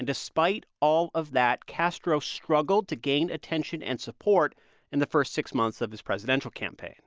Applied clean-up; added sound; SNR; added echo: none; none; none; none.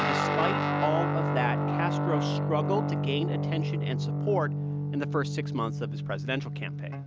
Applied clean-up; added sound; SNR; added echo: none; Guitar; -4 dB; none.